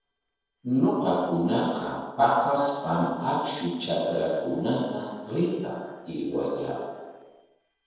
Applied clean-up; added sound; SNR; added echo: neural separator model SepFormer DNS4.